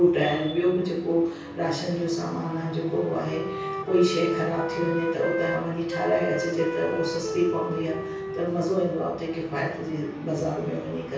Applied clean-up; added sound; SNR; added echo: none; Wind instrument, woodwind instrument; 8 dB; reverberation time 0.6 s.